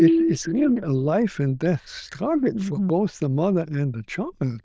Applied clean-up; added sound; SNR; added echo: neural diffusion model UNIVERSE++.